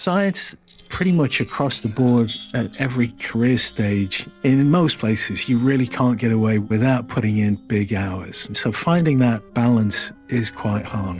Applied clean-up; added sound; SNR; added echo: neural separator model SepFormer DNS4.